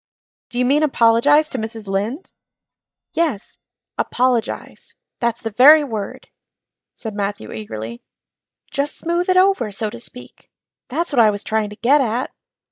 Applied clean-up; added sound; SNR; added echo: neural mask model DeepFilterNet 3.